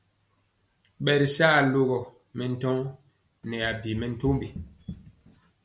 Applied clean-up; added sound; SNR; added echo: none; Run; 13 dB; none.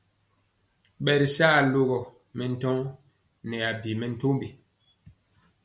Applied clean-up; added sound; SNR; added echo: none; none; none; none.